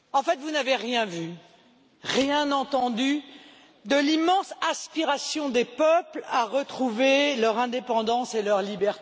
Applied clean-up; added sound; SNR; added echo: none; none; none; none.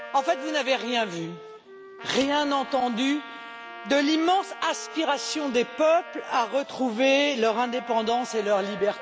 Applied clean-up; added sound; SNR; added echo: none; Wind instrument, woodwind instrument + Trumpet; 14 dB; none.